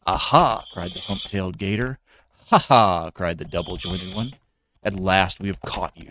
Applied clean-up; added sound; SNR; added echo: neural mask model RNNoise.